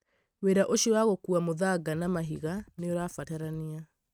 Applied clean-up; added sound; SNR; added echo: neural mask model RNNoise.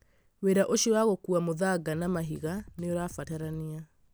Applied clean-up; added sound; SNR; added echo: none; Drum kit; 19 dB; none.